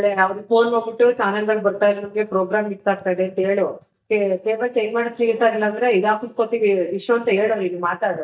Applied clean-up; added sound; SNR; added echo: neural mask model DeepFilterNet 3.